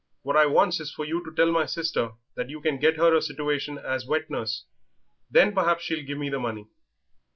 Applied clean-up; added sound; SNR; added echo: none; none; none; none.